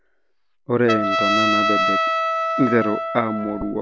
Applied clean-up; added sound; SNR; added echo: none; Trumpet; -1 dB; none.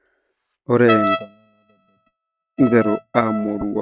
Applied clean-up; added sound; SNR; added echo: neural mask model RNNoise.